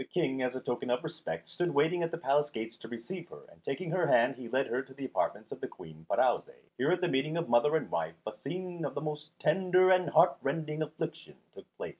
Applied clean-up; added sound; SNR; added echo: none; none; none; none.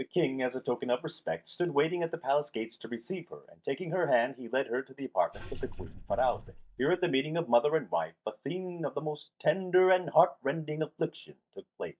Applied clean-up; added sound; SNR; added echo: neural mask model DeepFilterNet 3.